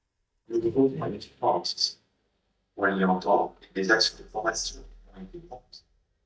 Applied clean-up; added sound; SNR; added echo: neural mask model DeepFilterNet 3.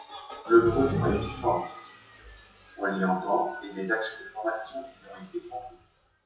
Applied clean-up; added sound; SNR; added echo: classical method WPE with log-MMSE.